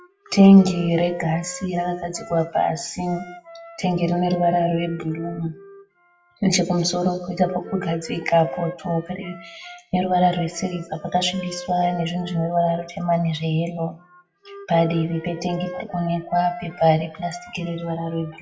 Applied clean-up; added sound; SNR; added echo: classical method WPE with log-MMSE.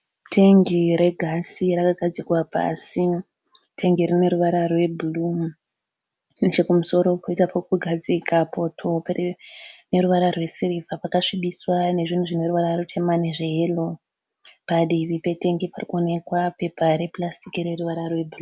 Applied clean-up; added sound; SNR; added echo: none; none; none; none.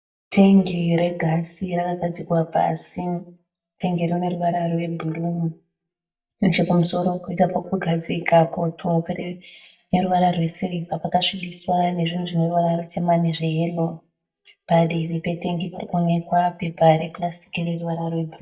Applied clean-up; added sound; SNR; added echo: neural mask model DeepFilterNet 3.